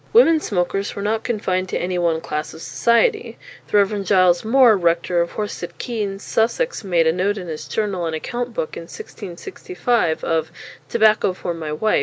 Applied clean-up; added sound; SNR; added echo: none; none; none; none.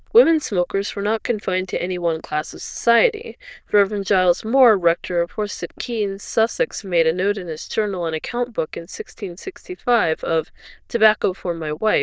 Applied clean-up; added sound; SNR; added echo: neural diffusion model UNIVERSE++.